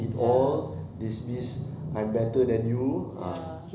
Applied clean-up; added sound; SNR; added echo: none; none; none; none.